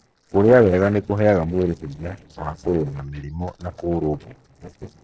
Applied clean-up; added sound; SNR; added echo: neural separator model SepFormer DNS4.